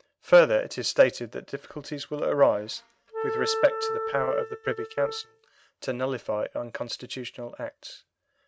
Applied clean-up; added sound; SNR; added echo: neural mask model RNNoise.